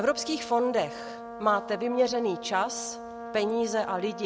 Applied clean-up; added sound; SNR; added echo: none; Brass instrument; 12 dB; none.